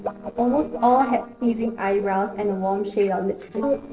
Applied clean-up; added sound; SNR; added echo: neural separator model SepFormer DNS4.